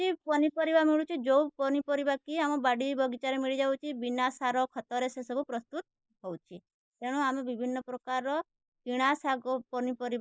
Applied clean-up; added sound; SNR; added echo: neural mask model Resemble Enhance denoiser.